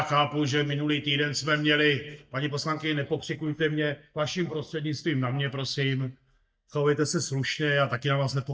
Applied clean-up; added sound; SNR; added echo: neural mask model DeepFilterNet 3.